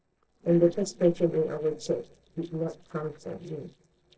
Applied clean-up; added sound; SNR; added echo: neural separator model SepFormer DNS4.